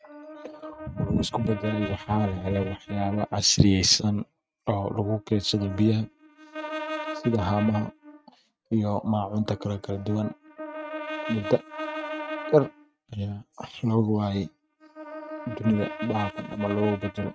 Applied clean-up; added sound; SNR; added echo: neural mask model RNNoise.